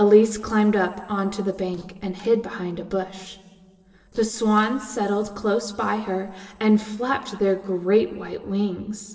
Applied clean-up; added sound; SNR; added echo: neural separator model SepFormer DNS4.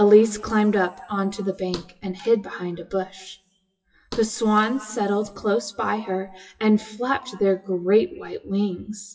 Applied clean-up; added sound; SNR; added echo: classical method WPE with log-MMSE.